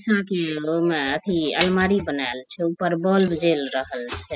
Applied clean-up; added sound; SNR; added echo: classical method spectral subtraction.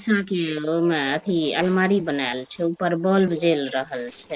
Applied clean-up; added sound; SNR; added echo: neural separator model SepFormer DNS4.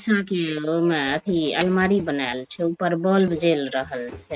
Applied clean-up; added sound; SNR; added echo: neural mask model RNNoise.